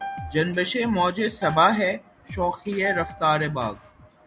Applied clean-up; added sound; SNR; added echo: none; Piano + Drum kit; 14 dB; none.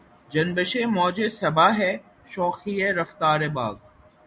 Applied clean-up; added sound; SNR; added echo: none; none; none; none.